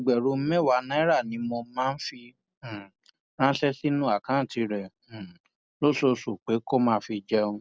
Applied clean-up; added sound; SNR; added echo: none; none; none; none.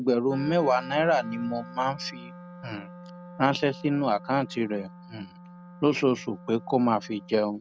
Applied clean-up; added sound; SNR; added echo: none; Wind instrument, woodwind instrument; 17 dB; none.